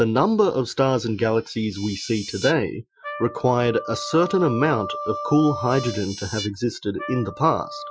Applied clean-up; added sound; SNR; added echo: classical method Wiener filter.